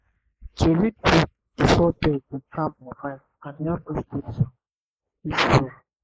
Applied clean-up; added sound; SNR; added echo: neural mask model Resemble Enhance denoiser.